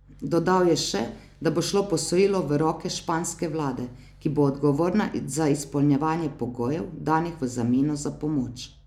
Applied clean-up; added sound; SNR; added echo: none; none; none; none.